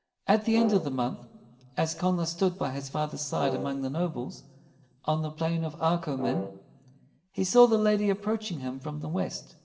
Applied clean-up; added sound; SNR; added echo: none; Brass instrument; 9 dB; reverberation time 1.8 s.